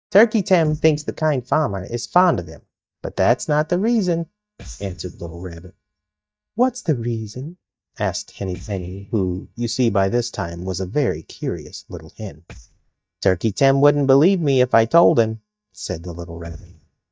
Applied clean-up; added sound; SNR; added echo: neural mask model DeepFilterNet 3.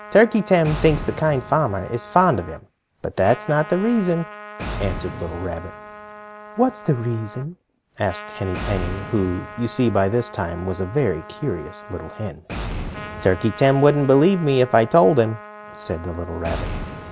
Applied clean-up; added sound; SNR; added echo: none; Boom + Trumpet; 12 dB; none.